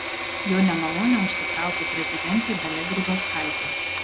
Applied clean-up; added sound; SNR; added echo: none; Engine / Mechanisms; 1 dB; none.